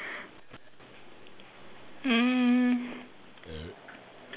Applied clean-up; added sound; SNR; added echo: none; Burping, eructation; 11 dB; none.